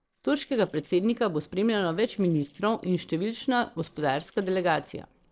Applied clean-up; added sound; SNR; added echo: neural separator model SepFormer DNS4.